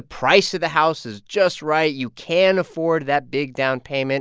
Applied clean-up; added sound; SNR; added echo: none; none; none; none.